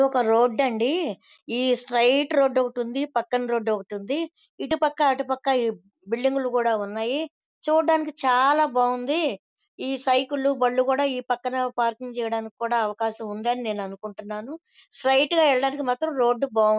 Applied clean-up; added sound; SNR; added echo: none; none; none; none.